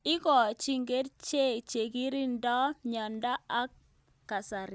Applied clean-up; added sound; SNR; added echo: none; none; none; none.